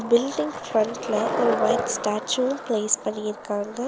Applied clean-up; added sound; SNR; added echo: none; Skateboard; 5 dB; none.